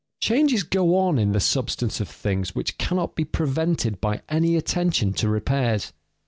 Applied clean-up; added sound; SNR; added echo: none; none; none; none.